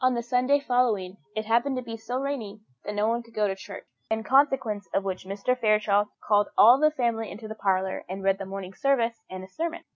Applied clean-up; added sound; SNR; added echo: none; none; none; none.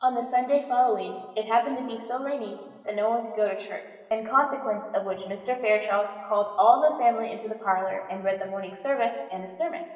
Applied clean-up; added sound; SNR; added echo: none; none; none; reverberation time 1.4 s.